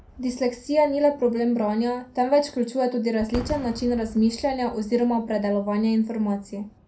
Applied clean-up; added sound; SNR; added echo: none; Fireworks; 19 dB; reverberation time 0.2 s.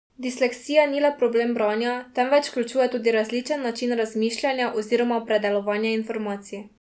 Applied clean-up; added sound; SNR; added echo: none; none; none; none.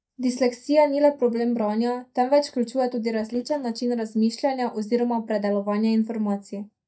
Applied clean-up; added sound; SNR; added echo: neural mask model DeepFilterNet 3.